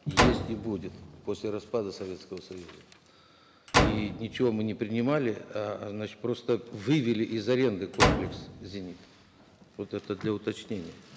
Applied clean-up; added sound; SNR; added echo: none; Slam; -1 dB; none.